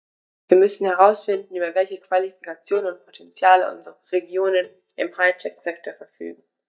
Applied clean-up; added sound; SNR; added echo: neural mask model DeepFilterNet 3.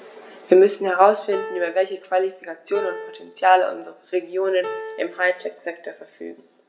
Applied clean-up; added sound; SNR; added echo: none; Piano; 14 dB; reverberation time 0.6 s.